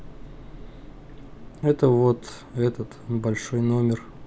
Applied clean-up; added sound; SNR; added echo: none; none; none; none.